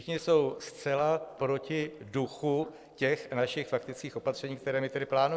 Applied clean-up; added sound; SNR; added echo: neural separator model SepFormer DNS4.